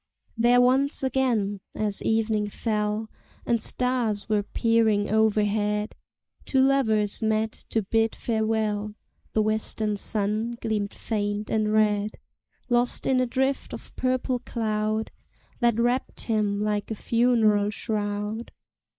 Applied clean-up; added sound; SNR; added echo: neural mask model Resemble Enhance denoiser.